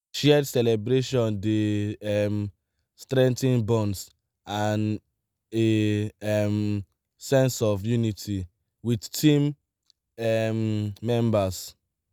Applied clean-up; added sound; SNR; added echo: none; none; none; none.